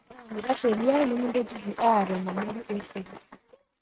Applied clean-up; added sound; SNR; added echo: neural mask model RNNoise.